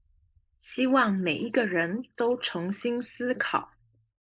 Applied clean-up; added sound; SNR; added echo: neural mask model Resemble Enhance denoiser.